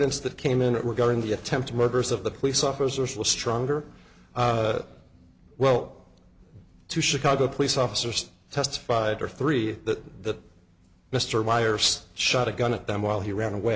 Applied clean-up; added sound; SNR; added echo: none; none; none; none.